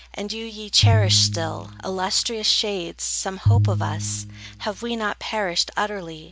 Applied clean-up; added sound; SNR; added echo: none; Piano; -2 dB; none.